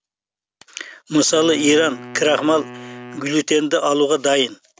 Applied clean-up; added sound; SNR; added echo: none; Wind instrument, woodwind instrument; 18 dB; none.